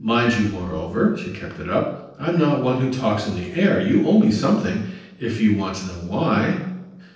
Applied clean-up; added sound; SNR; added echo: neural separator model SepFormer DNS4.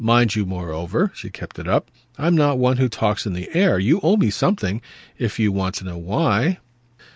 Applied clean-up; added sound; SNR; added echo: none; none; none; none.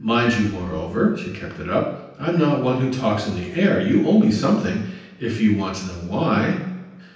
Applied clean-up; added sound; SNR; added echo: none; Marimba, xylophone; 19 dB; reverberation time 0.9 s.